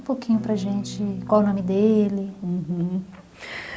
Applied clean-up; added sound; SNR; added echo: none; Electric guitar / Strum; 12 dB; none.